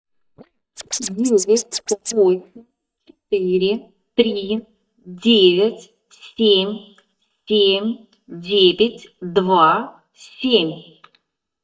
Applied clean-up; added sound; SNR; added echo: neural mask model DeepFilterNet 3.